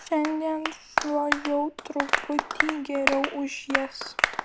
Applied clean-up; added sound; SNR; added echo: none; Applause; 1 dB; none.